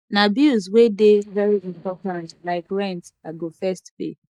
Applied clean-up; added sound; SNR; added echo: neural mask model DeepFilterNet 3.